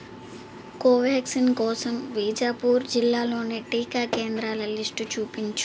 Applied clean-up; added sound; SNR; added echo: none; Tap / Hammer; 12 dB; none.